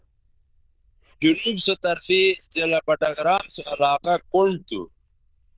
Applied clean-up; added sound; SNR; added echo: neural diffusion model UNIVERSE++.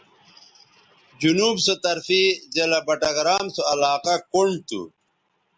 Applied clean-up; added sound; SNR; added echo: none; none; none; none.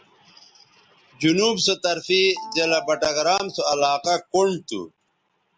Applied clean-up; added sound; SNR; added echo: none; Telephone; 17 dB; none.